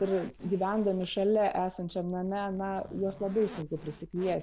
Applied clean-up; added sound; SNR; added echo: none; Zipper (clothing); 18 dB; none.